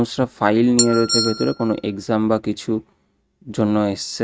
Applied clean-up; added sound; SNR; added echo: neural mask model RNNoise.